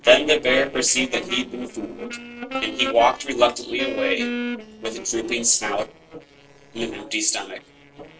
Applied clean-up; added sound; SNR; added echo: neural separator model SepFormer DNS4.